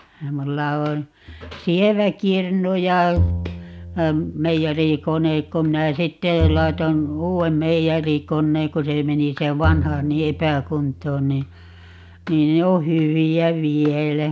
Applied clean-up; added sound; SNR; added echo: none; Bowed string instrument; 8 dB; none.